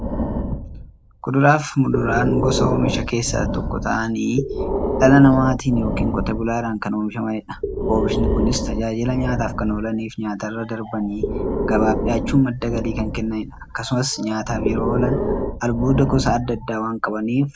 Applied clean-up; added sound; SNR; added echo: none; Breathing; 4 dB; none.